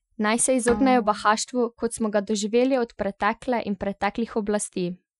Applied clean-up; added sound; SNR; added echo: classical method Wiener filter.